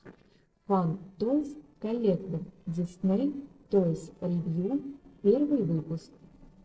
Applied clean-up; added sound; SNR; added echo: neural separator model SepFormer DNS4.